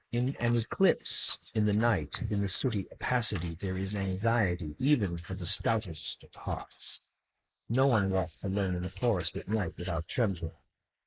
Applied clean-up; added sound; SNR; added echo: neural mask model Resemble Enhance denoiser.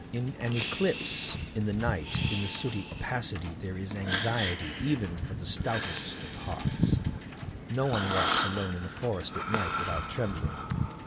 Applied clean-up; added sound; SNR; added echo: none; Breathing + Wind / Boat, Water vehicle; 0 dB; none.